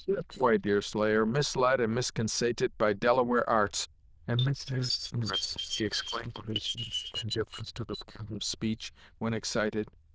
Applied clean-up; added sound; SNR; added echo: neural diffusion model UNIVERSE++.